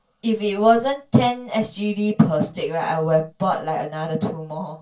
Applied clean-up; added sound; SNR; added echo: none; none; none; reverberation time 0.2 s.